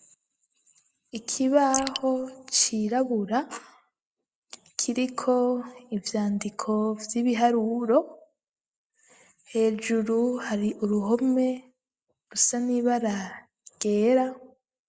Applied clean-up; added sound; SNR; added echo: neural mask model Resemble Enhance denoiser.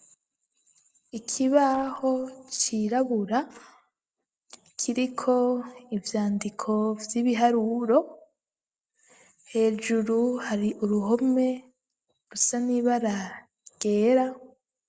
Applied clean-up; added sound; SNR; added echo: neural separator model SepFormer DNS4.